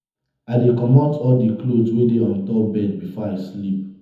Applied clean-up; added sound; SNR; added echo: none; none; none; reverberation time 1.0 s.